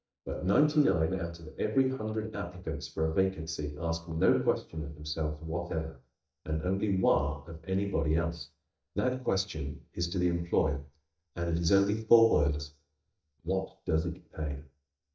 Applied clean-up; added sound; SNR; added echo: neural mask model DeepFilterNet 3.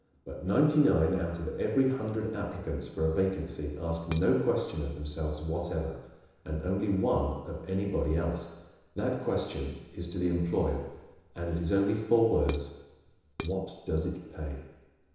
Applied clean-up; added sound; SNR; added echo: none; Dishes, pots, and pans; 13 dB; reverberation time 1.0 s.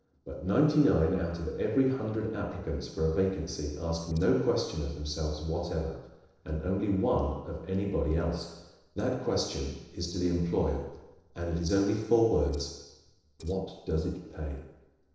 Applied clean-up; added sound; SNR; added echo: neural separator model SepFormer DNS4.